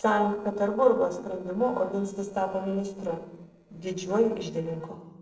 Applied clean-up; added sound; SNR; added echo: neural separator model SepFormer DNS4.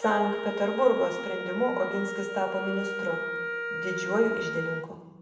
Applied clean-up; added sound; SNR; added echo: none; Wind instrument, woodwind instrument; 6 dB; reverberation time 1.0 s.